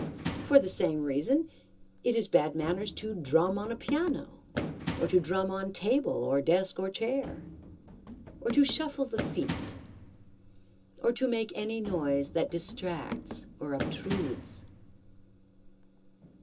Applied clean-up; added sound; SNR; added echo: none; Run; 10 dB; reverberation time 0.2 s.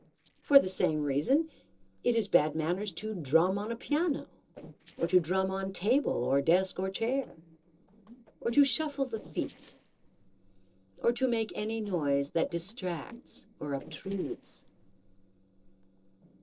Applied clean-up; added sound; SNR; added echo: neural separator model SepFormer DNS4.